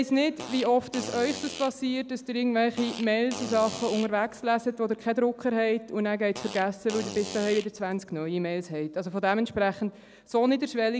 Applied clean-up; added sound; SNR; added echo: none; Fart; 12 dB; none.